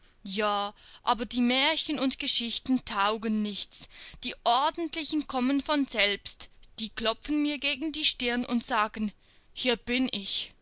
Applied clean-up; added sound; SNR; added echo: none; none; none; none.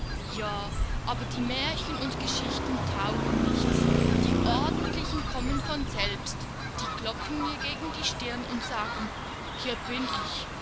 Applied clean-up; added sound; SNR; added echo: none; Fowl + Traffic noise, roadway noise; -5 dB; none.